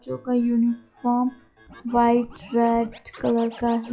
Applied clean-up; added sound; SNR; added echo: classical method log-MMSE.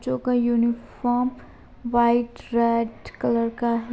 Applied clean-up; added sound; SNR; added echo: none; none; none; none.